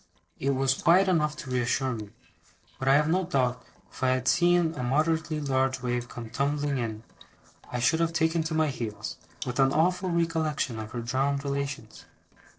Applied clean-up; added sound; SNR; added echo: neural separator model SepFormer DNS4.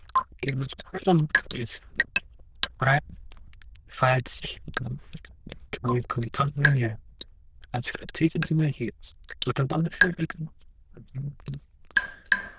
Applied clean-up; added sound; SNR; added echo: neural diffusion model UNIVERSE++.